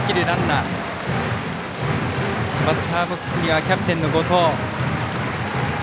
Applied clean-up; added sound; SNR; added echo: none; none; none; none.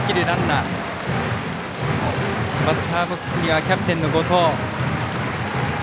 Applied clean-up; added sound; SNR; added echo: none; Breathing; 17 dB; none.